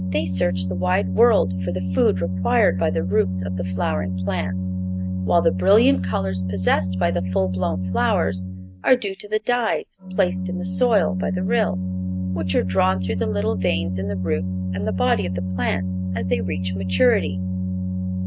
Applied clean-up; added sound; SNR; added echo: none; Organ; 1 dB; none.